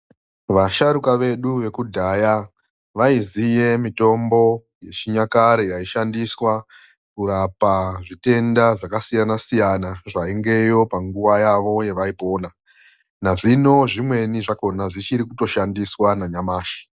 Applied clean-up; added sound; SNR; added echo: none; none; none; none.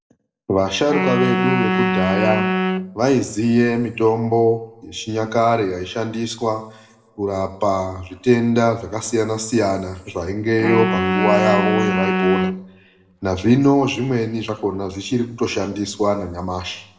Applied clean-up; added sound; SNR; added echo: none; Wind instrument, woodwind instrument; 1 dB; reverberation time 1.2 s.